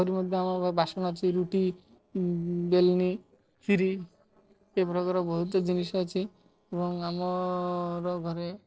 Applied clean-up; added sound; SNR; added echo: neural separator model SepFormer DNS4.